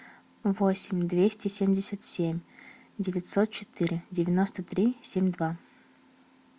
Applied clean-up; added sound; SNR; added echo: none; none; none; none.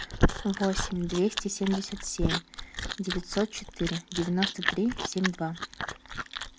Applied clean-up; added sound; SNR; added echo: none; Chewing, mastication; 2 dB; none.